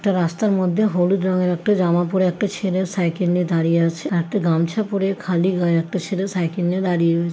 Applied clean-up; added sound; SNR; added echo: none; none; none; none.